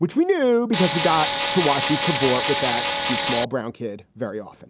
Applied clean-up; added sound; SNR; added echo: none; Tools; -1 dB; none.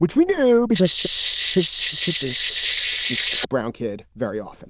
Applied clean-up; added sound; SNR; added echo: neural diffusion model UNIVERSE++.